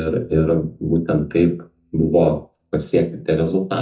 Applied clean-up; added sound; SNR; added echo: neural mask model DeepFilterNet 3.